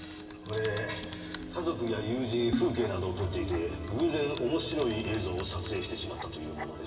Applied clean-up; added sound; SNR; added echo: none; Typing; 12 dB; reverberation time 2.6 s.